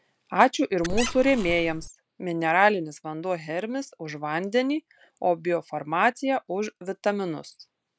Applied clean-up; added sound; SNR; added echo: none; Squeak; 5 dB; none.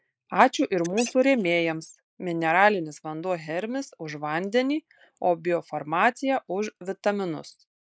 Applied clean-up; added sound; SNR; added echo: neural mask model Resemble Enhance denoiser.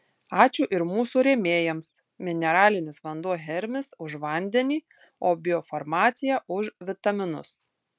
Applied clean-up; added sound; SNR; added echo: none; none; none; none.